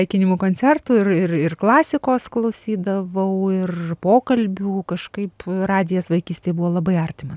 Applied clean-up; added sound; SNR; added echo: none; none; none; none.